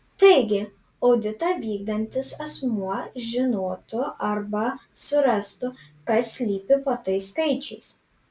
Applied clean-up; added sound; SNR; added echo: none; none; none; none.